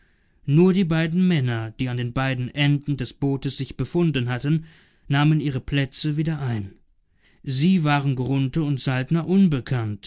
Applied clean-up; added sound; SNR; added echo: none; none; none; none.